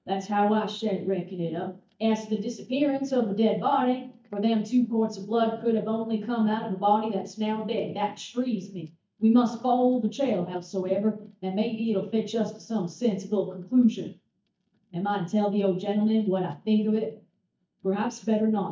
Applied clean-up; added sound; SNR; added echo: neural mask model DeepFilterNet 3.